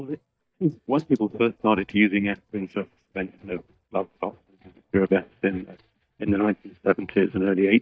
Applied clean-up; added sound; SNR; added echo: neural mask model DeepFilterNet 3.